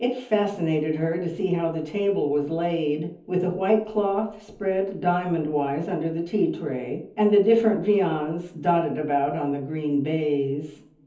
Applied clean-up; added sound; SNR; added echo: none; none; none; reverberation time 0.7 s.